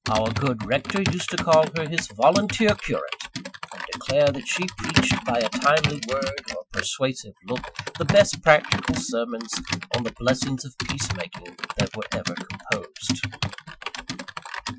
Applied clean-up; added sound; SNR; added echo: classical method Wiener filter.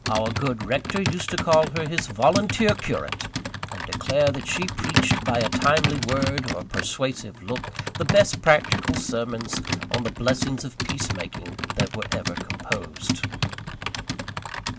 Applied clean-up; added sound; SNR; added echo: none; Computer keyboard; 2 dB; none.